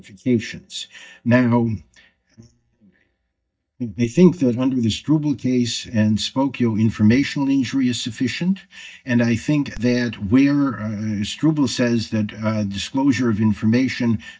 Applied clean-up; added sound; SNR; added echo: neural mask model DeepFilterNet 3.